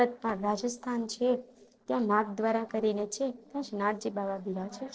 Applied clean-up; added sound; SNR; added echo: neural separator model SepFormer DNS4.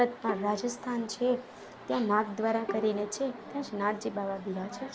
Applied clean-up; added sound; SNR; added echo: none; Bowed string instrument; 13 dB; none.